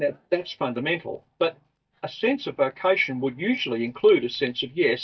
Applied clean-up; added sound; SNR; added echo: neural mask model DeepFilterNet 3.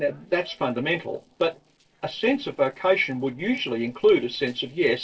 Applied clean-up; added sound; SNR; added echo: neural separator model SepFormer DNS4.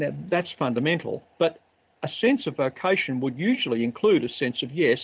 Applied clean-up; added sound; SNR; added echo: none; none; none; none.